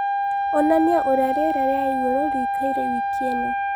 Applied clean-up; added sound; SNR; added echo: none; Wind instrument, woodwind instrument; -1 dB; none.